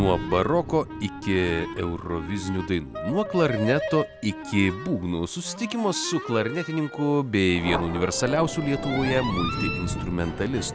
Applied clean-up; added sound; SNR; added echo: none; Thunder; 12 dB; none.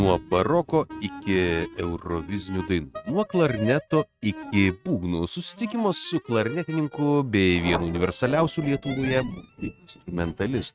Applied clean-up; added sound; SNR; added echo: neural mask model RNNoise.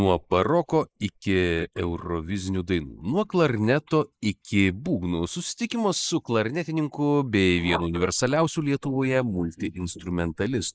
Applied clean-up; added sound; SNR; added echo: neural mask model Resemble Enhance denoiser.